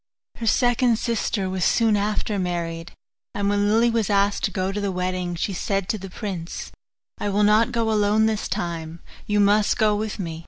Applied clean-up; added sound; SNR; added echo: none; none; none; none.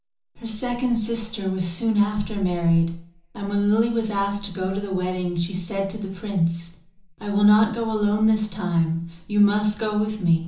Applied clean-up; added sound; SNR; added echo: none; none; none; reverberation time 0.7 s.